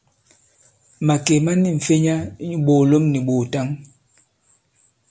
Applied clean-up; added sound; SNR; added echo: none; none; none; none.